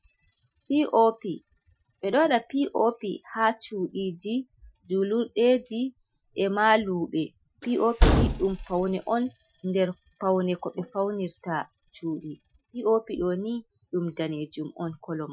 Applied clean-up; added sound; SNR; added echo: classical method Wiener filter.